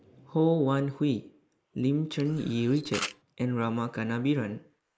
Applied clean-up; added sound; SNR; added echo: neural mask model Resemble Enhance denoiser.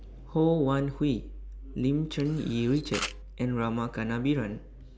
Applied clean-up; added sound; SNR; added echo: none; Camera; 10 dB; none.